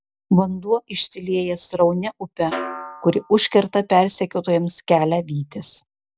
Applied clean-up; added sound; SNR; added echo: none; Snare drum; 14 dB; none.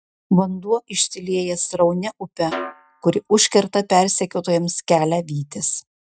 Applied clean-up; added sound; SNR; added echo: neural mask model RNNoise.